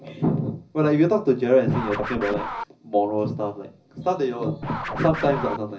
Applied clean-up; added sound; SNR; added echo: none; Scratching (performance technique); 11 dB; reverberation time 0.4 s.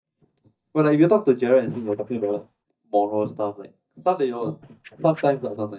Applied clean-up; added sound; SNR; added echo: neural mask model DeepFilterNet 3.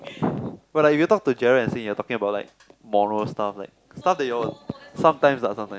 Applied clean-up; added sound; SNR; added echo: none; none; none; none.